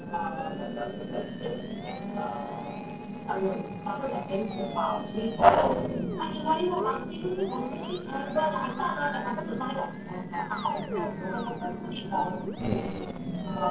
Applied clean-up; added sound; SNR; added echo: neural separator model SepFormer DNS4.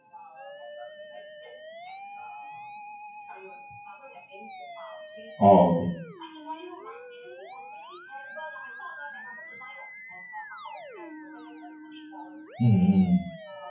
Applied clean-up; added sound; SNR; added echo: classical method WPE with log-MMSE.